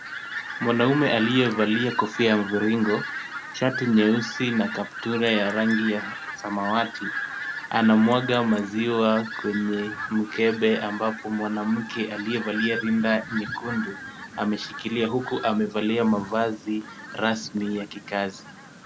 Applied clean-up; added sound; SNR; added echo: none; Fowl; 10 dB; none.